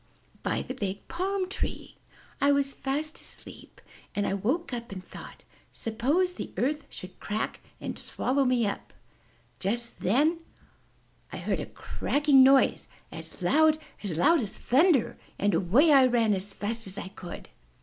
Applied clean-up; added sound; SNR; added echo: none; none; none; none.